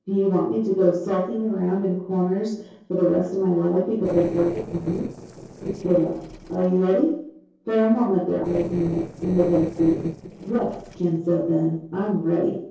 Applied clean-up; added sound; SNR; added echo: neural separator model SepFormer DNS4.